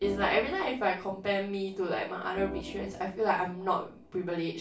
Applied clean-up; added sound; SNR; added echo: none; Organ; 13 dB; reverberation time 0.3 s.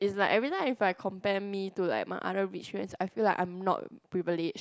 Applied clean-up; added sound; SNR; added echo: none; none; none; none.